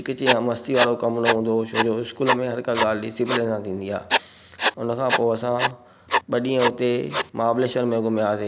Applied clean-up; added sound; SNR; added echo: none; Writing; 3 dB; none.